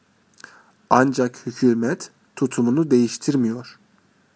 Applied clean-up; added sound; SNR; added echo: none; none; none; none.